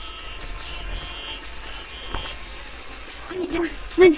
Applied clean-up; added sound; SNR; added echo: neural separator model SepFormer WHAMR!.